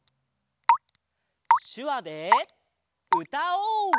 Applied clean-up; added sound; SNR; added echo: none; Raindrop / Drip / Water tap, faucet; -4 dB; none.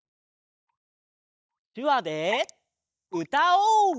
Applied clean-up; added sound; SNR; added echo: neural mask model DeepFilterNet 3.